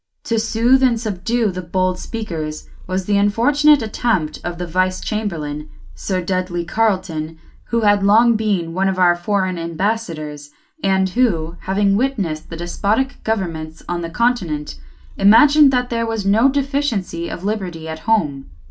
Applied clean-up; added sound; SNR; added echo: none; Purr; 15 dB; reverberation time 0.2 s.